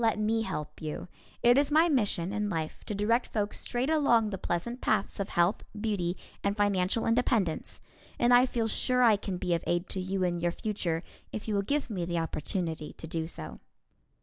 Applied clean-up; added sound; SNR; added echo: none; none; none; none.